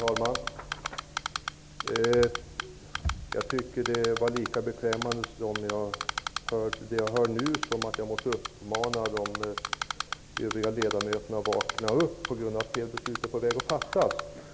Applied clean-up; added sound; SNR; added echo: none; Typing; 6 dB; none.